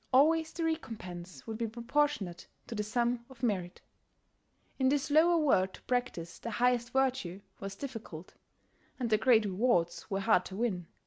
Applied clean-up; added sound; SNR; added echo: none; none; none; none.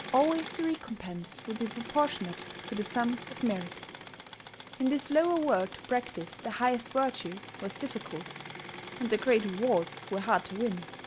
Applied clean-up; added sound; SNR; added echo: none; Engine / Mechanisms; 12 dB; none.